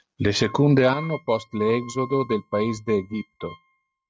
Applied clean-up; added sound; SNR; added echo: neural mask model RNNoise.